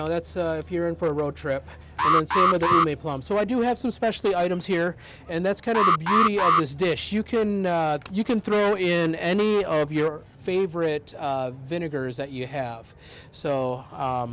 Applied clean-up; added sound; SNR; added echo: none; Alarm; -2 dB; none.